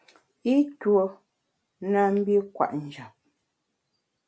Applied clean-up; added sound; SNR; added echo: none; none; none; none.